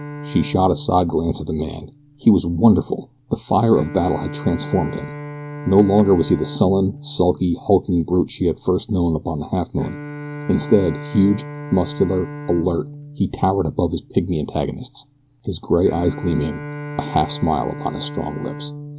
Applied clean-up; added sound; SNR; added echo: none; Bowed string instrument; 13 dB; none.